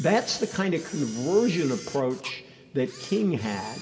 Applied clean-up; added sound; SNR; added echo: none; Camera; 18 dB; reverberation time 1.8 s.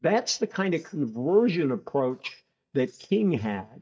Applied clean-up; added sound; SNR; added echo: neural mask model DeepFilterNet 3.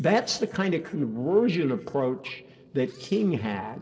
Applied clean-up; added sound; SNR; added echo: neural separator model SepFormer DNS4.